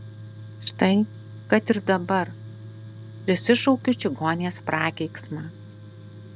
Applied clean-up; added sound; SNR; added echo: none; Tools; 15 dB; none.